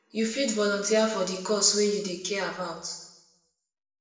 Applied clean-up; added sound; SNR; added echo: none; none; none; reverberation time 0.9 s.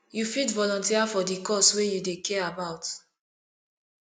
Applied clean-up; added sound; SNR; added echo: none; none; none; none.